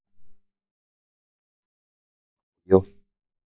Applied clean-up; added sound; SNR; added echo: neural mask model DeepFilterNet 3.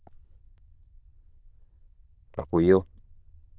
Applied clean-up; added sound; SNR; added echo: neural diffusion model UNIVERSE++.